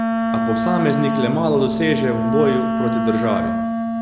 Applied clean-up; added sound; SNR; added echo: none; Wind instrument, woodwind instrument; -1 dB; none.